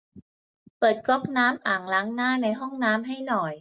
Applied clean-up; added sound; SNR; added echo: none; none; none; none.